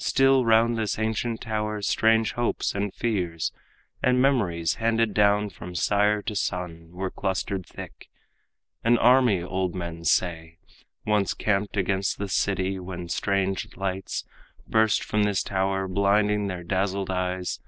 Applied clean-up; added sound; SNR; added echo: none; none; none; none.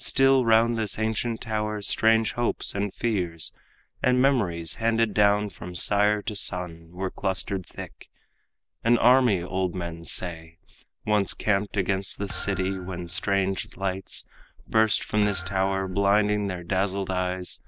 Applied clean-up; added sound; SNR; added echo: none; Thump, thud; 16 dB; none.